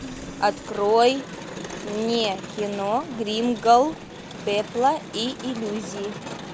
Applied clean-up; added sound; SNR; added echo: none; Crowd; 12 dB; none.